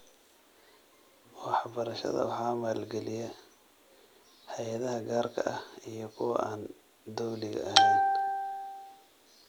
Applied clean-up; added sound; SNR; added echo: none; none; none; none.